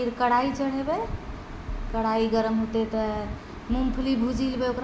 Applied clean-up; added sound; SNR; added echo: none; Bass drum; 5 dB; none.